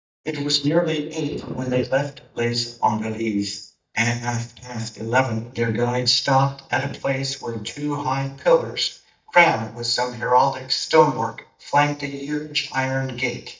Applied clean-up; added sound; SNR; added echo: neural mask model DeepFilterNet 3.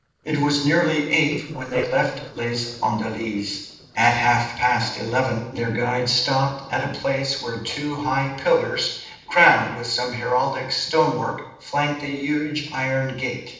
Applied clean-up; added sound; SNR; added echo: neural separator model SepFormer DNS4.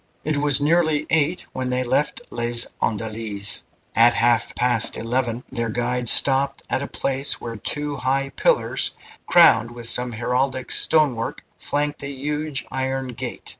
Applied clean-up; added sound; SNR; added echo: none; none; none; none.